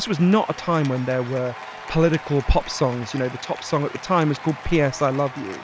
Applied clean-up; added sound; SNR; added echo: none; Applause / Cheering; 15 dB; none.